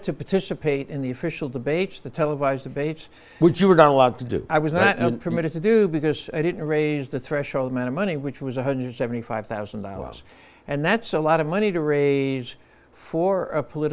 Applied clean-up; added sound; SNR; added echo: none; none; none; none.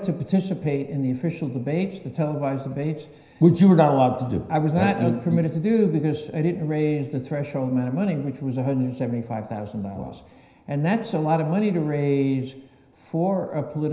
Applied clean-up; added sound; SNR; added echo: none; none; none; reverberation time 0.9 s.